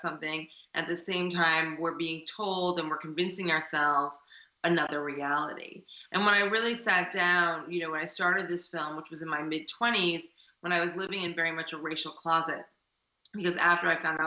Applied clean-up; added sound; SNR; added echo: none; none; none; none.